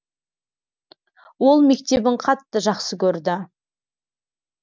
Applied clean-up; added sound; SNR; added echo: none; none; none; none.